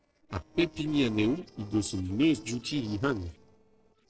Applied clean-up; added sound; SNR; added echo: neural separator model SepFormer DNS4.